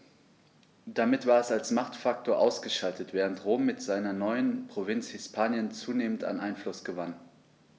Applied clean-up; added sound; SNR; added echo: none; none; none; none.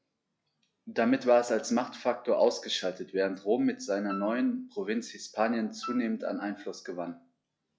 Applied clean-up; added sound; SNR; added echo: classical method log-MMSE.